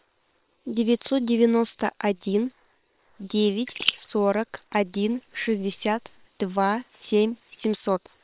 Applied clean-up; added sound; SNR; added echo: neural separator model SepFormer WHAM!.